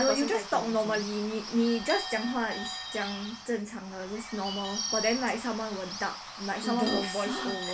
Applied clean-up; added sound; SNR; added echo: none; Bird / Bell; 8 dB; none.